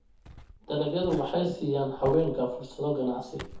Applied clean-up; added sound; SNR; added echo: none; Walk, footsteps; 16 dB; reverberation time 0.5 s.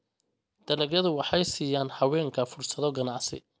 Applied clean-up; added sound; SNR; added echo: none; none; none; none.